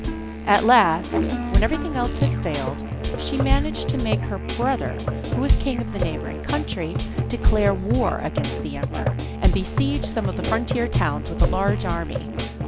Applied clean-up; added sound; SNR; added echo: none; Musical instrument + Bass drum / Snare drum / Drum kit; -2 dB; none.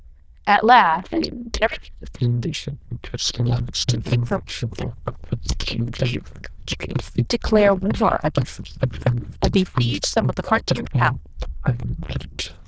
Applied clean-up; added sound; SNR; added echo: neural diffusion model UNIVERSE++.